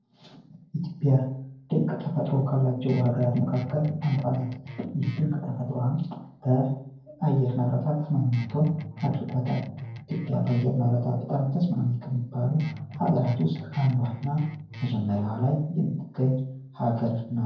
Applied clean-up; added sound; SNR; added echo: neural separator model SepFormer DNS4.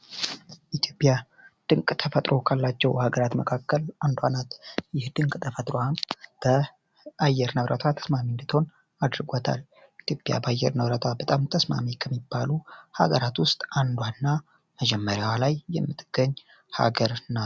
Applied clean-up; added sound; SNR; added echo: none; none; none; none.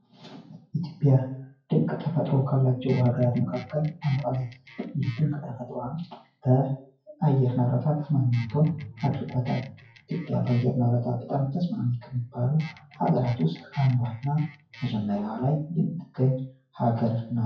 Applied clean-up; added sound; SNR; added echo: classical method WPE with log-MMSE.